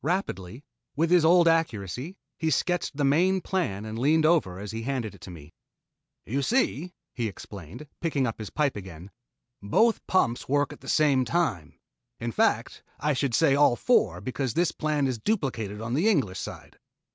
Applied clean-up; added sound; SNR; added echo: none; none; none; none.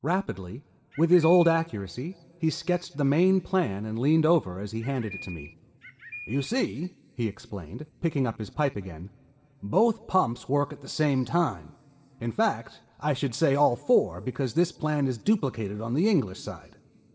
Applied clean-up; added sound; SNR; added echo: none; Bird; 16 dB; reverberation time 2.0 s.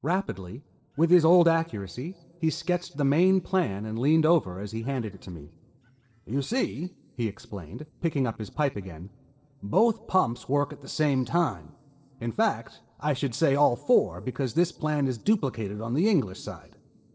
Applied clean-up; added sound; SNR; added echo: neural separator model SepFormer DNS4.